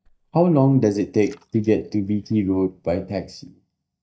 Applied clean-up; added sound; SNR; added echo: neural mask model DeepFilterNet 3.